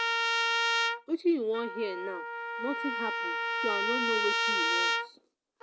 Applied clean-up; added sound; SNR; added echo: none; Trumpet; -4 dB; none.